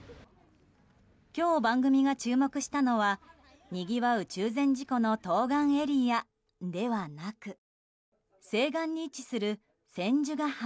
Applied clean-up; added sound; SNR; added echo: none; none; none; none.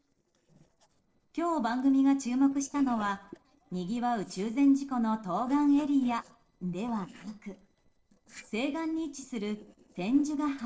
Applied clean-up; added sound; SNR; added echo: neural separator model SepFormer DNS4.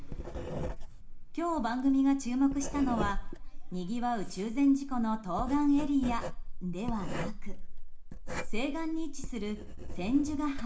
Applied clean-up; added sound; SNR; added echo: none; Writing; 3 dB; reverberation time 0.4 s.